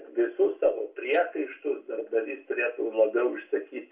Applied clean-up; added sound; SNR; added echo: none; none; none; reverberation time 0.2 s.